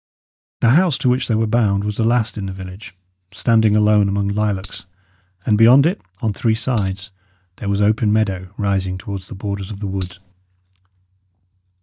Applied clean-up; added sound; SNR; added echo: neural mask model DeepFilterNet 3.